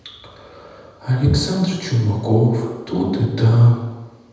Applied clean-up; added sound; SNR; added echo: none; none; none; reverberation time 1.1 s.